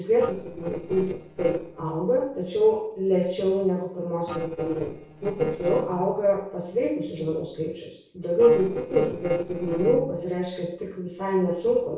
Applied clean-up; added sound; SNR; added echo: neural separator model SepFormer DNS4.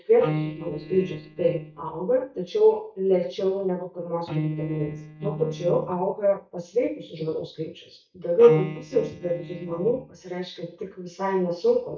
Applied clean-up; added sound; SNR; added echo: neural mask model DeepFilterNet 3.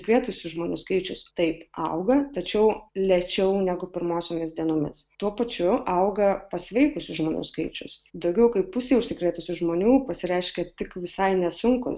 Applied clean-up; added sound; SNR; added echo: none; none; none; none.